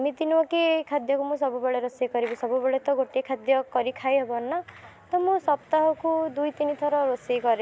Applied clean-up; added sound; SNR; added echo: none; none; none; none.